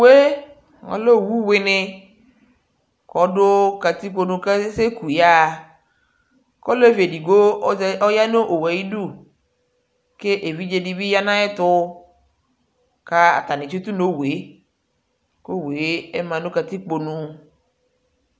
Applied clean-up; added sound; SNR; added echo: none; none; none; none.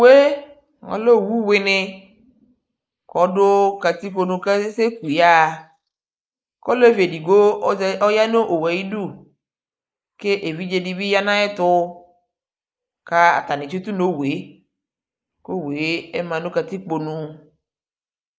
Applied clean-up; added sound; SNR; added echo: neural mask model Resemble Enhance denoiser.